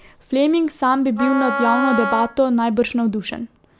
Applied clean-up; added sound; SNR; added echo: none; Wind instrument, woodwind instrument; 5 dB; none.